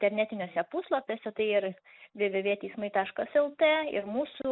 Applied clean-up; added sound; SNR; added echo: neural mask model Resemble Enhance denoiser.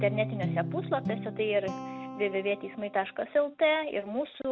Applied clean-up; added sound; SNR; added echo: none; Guitar; 8 dB; none.